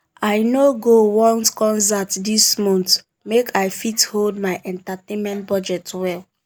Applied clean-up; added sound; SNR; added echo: none; none; none; none.